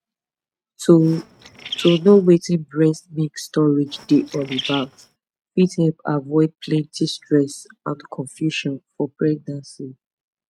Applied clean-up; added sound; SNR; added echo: neural mask model RNNoise.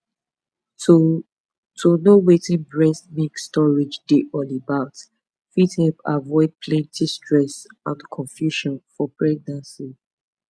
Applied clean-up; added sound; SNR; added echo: none; none; none; none.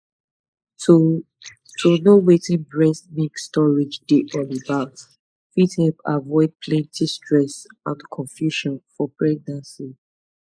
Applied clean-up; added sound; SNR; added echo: neural mask model Resemble Enhance denoiser.